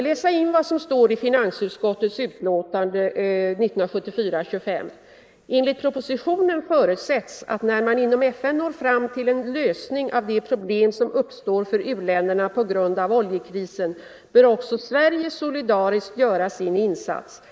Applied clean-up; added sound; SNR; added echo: neural mask model Resemble Enhance denoiser.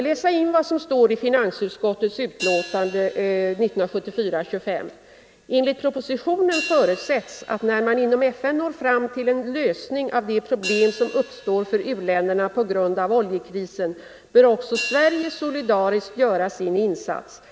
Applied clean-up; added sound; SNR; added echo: none; Hi-hat; 17 dB; none.